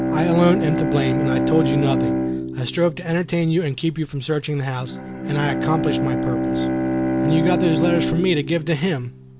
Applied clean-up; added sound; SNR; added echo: none; Bowed string instrument; 1 dB; none.